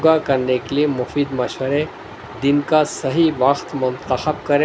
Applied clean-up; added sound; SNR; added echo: none; none; none; none.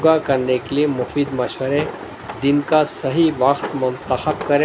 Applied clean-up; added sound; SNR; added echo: none; Drawer open or close; 14 dB; none.